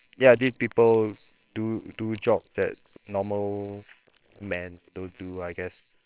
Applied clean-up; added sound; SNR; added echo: neural separator model SepFormer WHAMR!.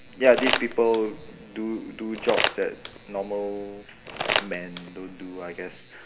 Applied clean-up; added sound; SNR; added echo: none; Crumpling, crinkling; 5 dB; reverberation time 2.1 s.